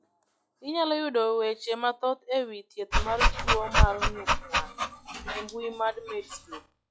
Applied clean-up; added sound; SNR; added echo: classical method log-MMSE.